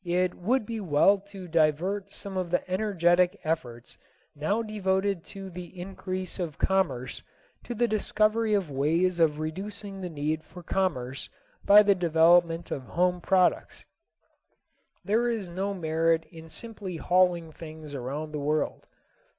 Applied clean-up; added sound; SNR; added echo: none; none; none; none.